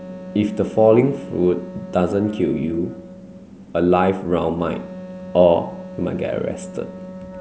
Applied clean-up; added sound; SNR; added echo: none; Wind instrument, woodwind instrument; 15 dB; none.